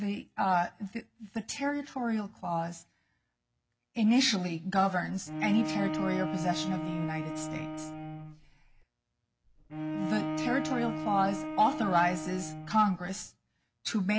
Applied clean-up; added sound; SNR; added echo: none; Bowed string instrument; 4 dB; none.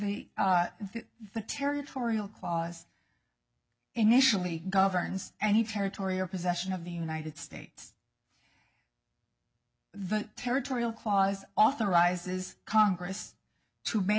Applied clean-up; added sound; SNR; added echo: none; none; none; none.